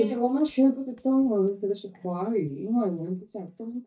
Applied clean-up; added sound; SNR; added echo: neural mask model DeepFilterNet 3.